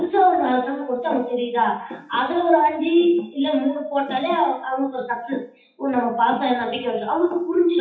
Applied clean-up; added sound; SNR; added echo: classical method WPE with log-MMSE.